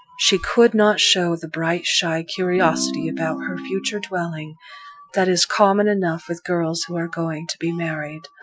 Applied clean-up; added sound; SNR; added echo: classical method Wiener filter.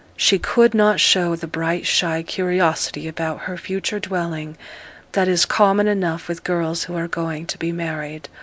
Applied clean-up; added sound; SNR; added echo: none; none; none; none.